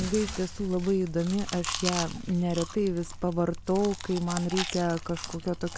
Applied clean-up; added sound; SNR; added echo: none; Chewing, mastication; 8 dB; none.